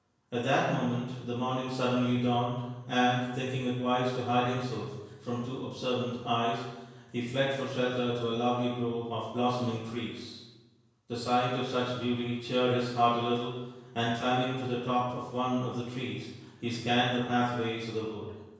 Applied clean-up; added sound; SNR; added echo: none; none; none; reverberation time 1.0 s.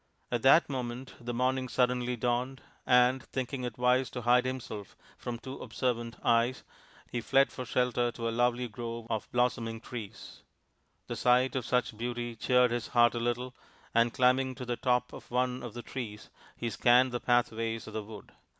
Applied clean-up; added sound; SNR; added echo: none; none; none; none.